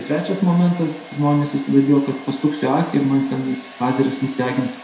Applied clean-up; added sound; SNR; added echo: none; Domestic sounds, home sounds; 20 dB; reverberation time 0.6 s.